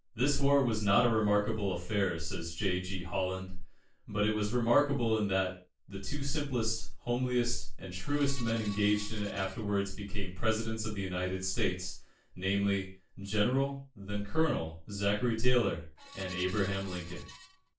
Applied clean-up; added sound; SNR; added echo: none; Screech; 19 dB; reverberation time 0.3 s.